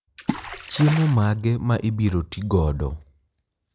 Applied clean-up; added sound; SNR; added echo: none; Water / Splash, splatter; 10 dB; none.